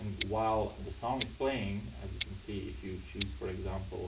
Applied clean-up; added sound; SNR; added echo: none; Tick-tock; -4 dB; reverberation time 0.3 s.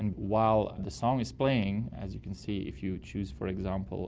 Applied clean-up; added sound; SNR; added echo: none; none; none; none.